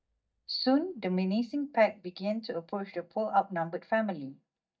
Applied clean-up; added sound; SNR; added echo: neural mask model DeepFilterNet 3.